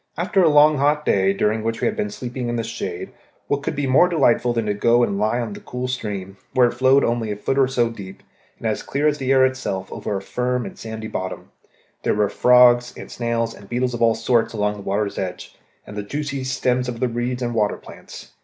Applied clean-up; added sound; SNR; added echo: none; none; none; none.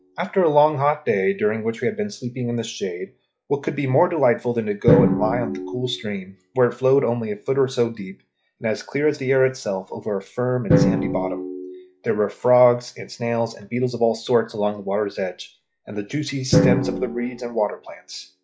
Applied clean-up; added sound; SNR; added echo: classical method log-MMSE.